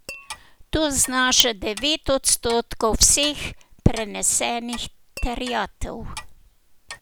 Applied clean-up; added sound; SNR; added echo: none; Tap / Glass + Clock; 19 dB; none.